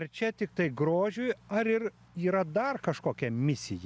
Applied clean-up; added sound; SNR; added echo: none; none; none; none.